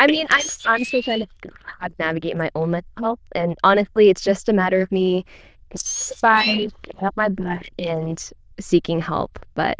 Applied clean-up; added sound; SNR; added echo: neural diffusion model UNIVERSE++.